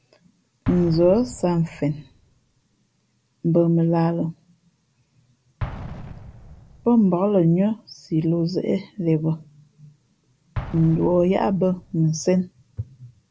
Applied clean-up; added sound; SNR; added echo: none; Explosion; 17 dB; none.